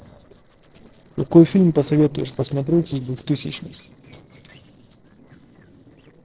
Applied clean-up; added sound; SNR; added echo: neural separator model SepFormer DNS4.